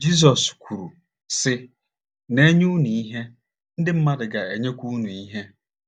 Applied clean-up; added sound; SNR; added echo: none; none; none; none.